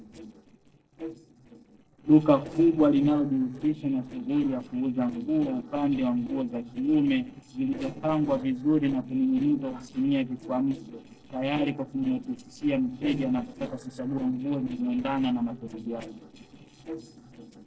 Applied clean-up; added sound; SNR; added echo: neural separator model SepFormer DNS4.